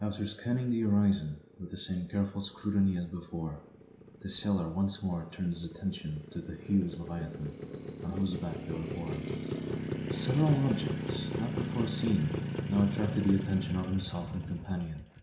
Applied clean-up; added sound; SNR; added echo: none; Motorcycle; 7 dB; reverberation time 0.7 s.